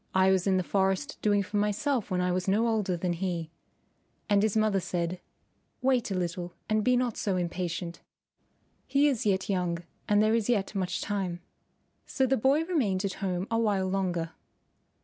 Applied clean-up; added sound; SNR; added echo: none; none; none; none.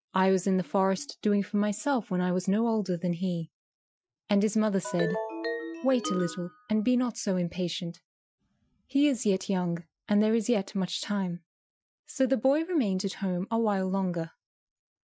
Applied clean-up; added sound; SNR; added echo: classical method Wiener filter.